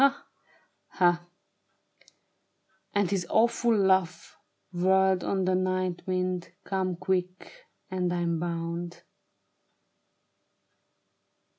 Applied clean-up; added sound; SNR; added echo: none; none; none; none.